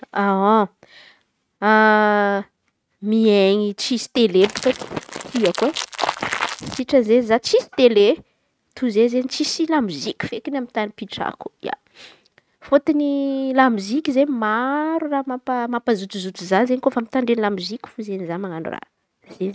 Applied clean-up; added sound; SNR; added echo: neural mask model RNNoise.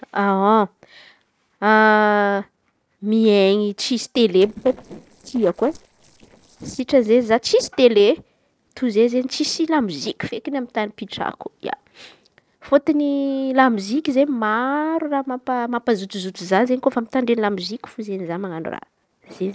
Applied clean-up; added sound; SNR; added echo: neural separator model SepFormer DNS4.